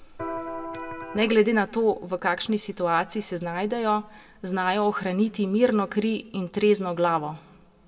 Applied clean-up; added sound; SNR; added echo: none; Electric guitar; 8 dB; reverberation time 0.5 s.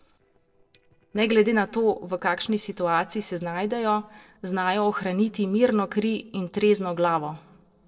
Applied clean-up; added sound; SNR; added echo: neural separator model SepFormer DNS4.